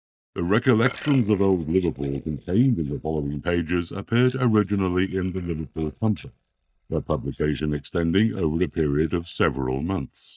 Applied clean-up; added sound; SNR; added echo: neural mask model DeepFilterNet 3.